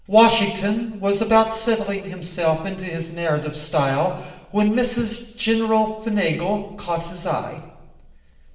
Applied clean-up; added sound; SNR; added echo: neural separator model SepFormer DNS4.